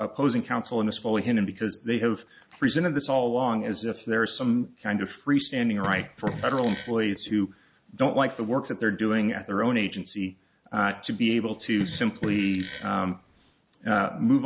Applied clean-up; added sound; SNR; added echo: none; Fart; 12 dB; none.